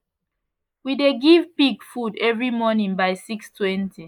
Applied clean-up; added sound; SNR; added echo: neural mask model Resemble Enhance denoiser.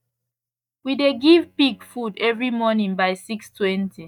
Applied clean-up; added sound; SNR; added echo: neural mask model DeepFilterNet 3.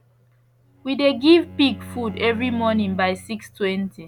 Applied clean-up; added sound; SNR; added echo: none; Bowed string instrument; 16 dB; none.